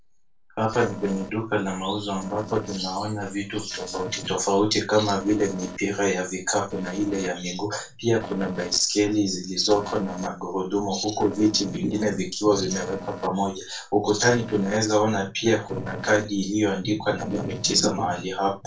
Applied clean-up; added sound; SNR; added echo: neural separator model SepFormer DNS4.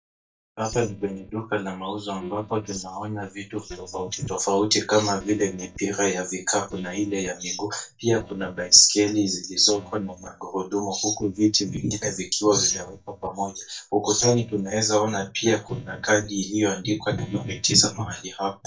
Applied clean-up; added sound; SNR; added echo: neural mask model DeepFilterNet 3.